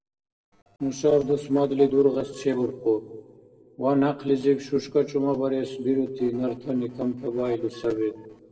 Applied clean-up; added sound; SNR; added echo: neural separator model SepFormer DNS4.